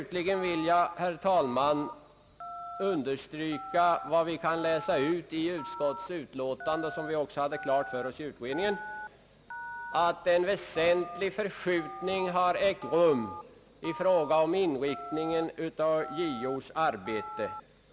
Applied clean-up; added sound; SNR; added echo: none; Telephone; 13 dB; none.